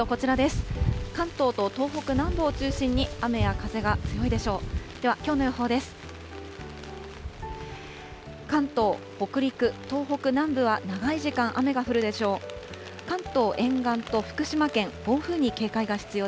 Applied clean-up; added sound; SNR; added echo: none; none; none; none.